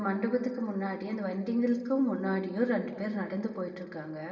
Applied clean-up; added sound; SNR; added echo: none; none; none; reverberation time 2.0 s.